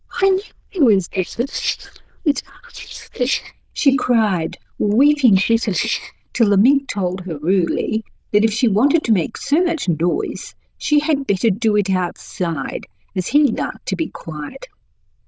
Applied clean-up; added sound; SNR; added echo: neural diffusion model UNIVERSE++.